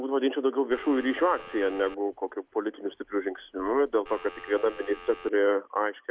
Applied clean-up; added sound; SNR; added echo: none; Telephone; 17 dB; none.